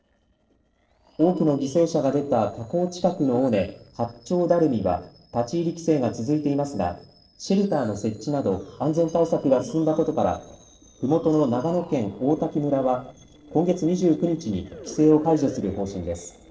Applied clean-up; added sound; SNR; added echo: neural separator model SepFormer DNS4.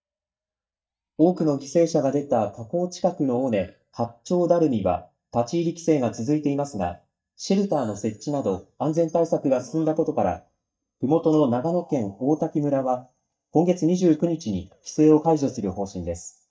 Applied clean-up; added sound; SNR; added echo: neural mask model DeepFilterNet 3.